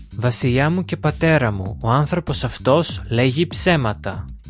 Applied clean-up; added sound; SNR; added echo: none; Bass guitar; 14 dB; none.